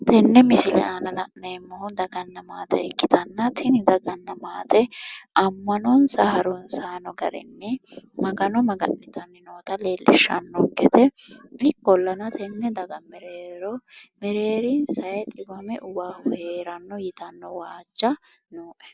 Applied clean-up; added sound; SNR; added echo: none; none; none; none.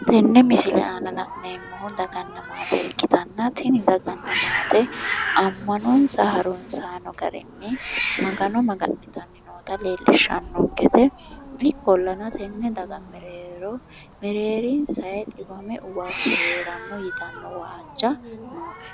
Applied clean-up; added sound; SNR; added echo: none; Hiss; 10 dB; none.